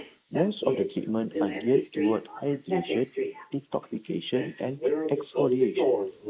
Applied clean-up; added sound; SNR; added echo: neural mask model Resemble Enhance denoiser.